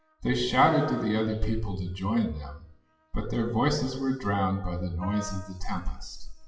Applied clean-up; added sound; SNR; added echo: classical method WPE with log-MMSE.